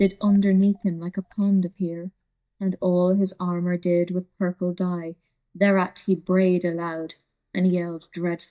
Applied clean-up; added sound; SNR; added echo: neural mask model DeepFilterNet 3.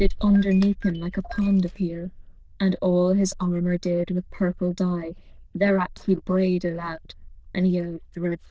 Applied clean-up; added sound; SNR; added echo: neural diffusion model UNIVERSE++.